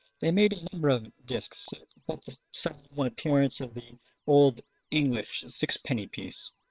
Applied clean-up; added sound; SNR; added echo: neural separator model SepFormer WHAM!.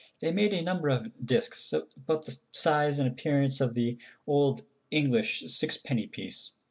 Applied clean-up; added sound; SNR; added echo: none; none; none; none.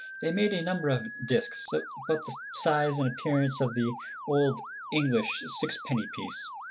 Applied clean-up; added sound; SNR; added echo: none; Motor vehicle (road) / Siren; 11 dB; none.